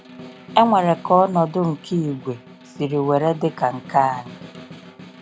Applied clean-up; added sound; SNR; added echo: none; Snare drum; 19 dB; none.